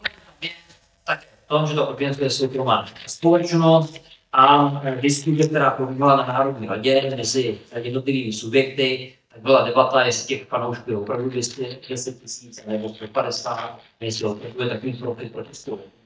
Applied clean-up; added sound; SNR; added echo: neural mask model DeepFilterNet 3.